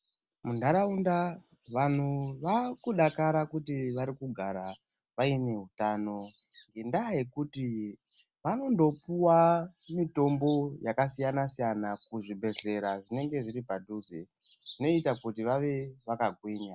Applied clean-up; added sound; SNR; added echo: none; none; none; none.